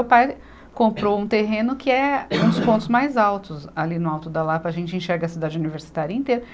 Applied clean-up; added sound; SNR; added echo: none; none; none; none.